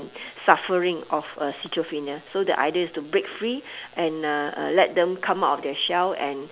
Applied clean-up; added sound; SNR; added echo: none; none; none; none.